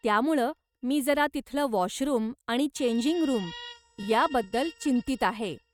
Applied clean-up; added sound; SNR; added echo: neural mask model RNNoise.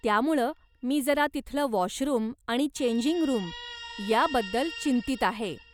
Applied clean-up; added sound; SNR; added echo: none; Guitar; 17 dB; none.